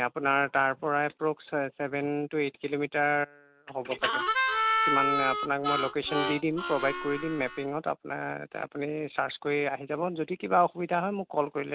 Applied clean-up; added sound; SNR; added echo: none; Harmonica; 0 dB; none.